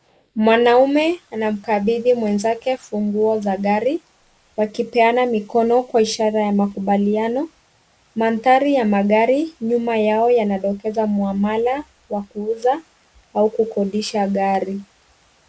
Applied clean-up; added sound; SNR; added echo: neural mask model Resemble Enhance denoiser.